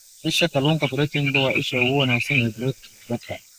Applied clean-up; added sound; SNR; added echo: neural mask model Resemble Enhance denoiser.